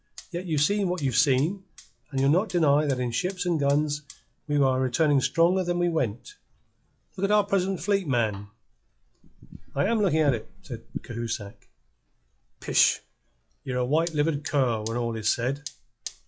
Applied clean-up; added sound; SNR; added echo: classical method log-MMSE.